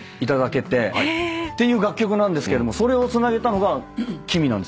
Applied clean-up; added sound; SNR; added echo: none; none; none; none.